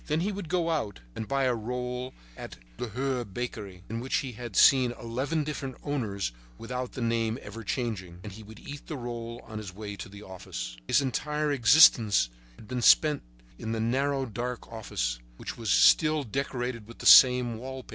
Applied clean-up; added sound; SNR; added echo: none; none; none; none.